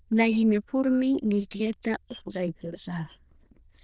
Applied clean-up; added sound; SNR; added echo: neural diffusion model UNIVERSE++.